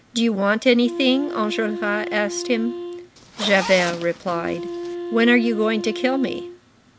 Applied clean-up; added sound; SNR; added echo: none; Wind instrument, woodwind instrument + Zipper (clothing); 9 dB; none.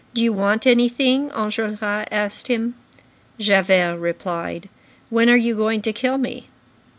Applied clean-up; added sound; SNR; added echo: none; none; none; none.